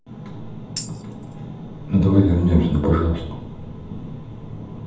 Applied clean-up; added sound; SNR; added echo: none; Tambourine; 16 dB; reverberation time 0.8 s.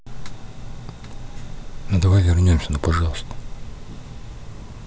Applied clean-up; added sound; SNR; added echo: none; none; none; none.